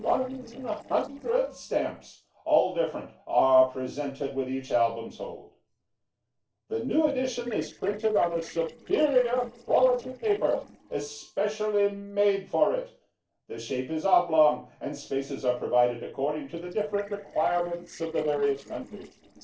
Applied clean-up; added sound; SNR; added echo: neural separator model SepFormer DNS4.